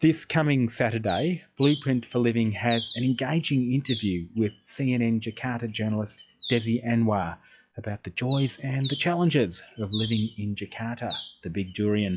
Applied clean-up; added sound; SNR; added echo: classical method log-MMSE.